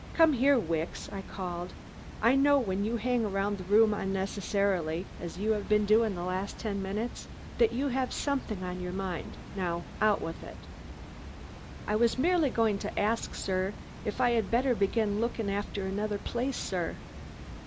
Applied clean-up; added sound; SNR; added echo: none; Water; 13 dB; none.